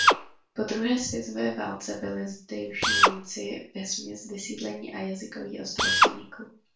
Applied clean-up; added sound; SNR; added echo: none; Drill; -4 dB; reverberation time 0.3 s.